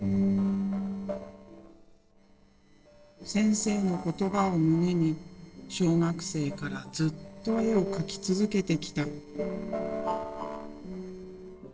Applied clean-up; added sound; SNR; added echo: neural separator model SepFormer DNS4.